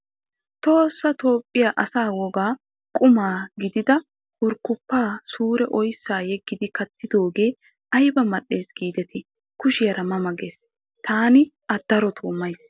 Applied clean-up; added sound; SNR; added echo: none; none; none; none.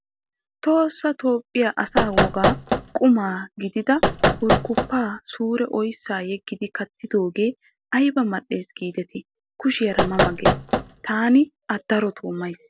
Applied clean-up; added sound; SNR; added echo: none; Knock; -2 dB; none.